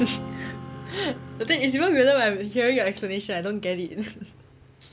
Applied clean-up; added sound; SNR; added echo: none; Strum; 15 dB; none.